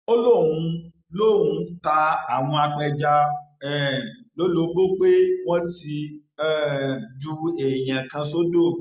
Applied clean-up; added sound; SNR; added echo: none; none; none; none.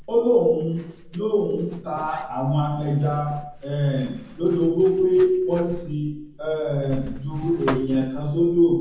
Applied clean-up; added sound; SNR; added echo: none; Zipper (clothing); 15 dB; reverberation time 0.7 s.